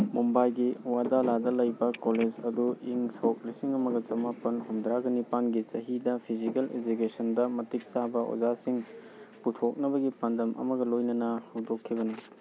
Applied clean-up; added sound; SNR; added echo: none; Telephone; 16 dB; none.